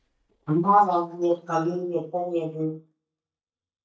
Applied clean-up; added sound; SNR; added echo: neural mask model DeepFilterNet 3.